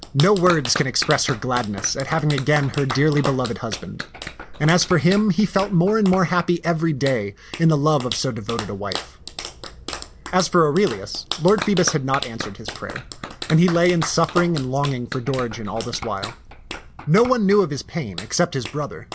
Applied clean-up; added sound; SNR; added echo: none; Clapping; 12 dB; none.